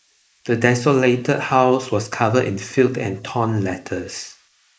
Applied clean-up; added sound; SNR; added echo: neural mask model Resemble Enhance denoiser.